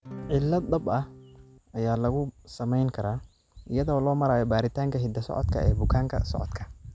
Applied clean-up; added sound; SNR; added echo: none; Acoustic guitar / Strum; 15 dB; none.